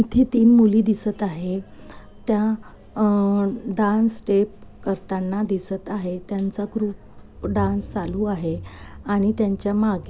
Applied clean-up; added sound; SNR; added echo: none; none; none; none.